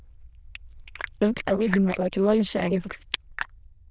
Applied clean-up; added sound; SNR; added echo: neural diffusion model UNIVERSE++.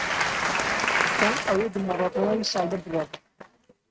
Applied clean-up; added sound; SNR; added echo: neural mask model RNNoise.